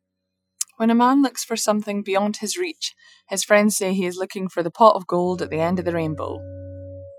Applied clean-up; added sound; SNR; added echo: classical method Wiener filter.